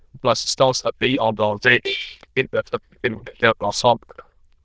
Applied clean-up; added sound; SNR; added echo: neural diffusion model UNIVERSE++.